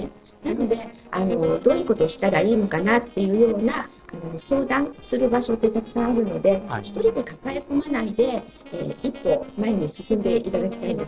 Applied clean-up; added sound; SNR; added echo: neural separator model SepFormer DNS4.